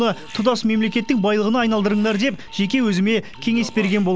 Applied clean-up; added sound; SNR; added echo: none; Alarm; 19 dB; none.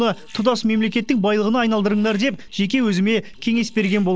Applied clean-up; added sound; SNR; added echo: neural separator model SepFormer DNS4.